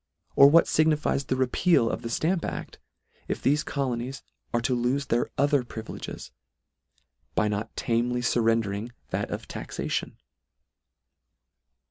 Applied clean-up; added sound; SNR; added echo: none; none; none; none.